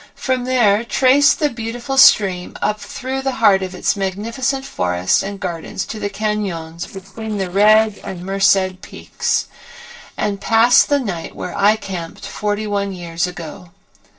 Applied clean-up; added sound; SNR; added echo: neural separator model SepFormer DNS4.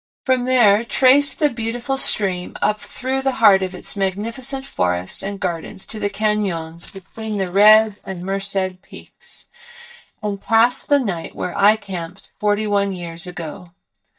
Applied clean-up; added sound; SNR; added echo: neural mask model DeepFilterNet 3.